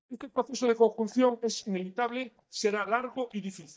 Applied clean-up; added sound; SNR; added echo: neural mask model DeepFilterNet 3.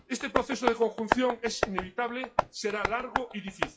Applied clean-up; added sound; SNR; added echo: classical method WPE with log-MMSE.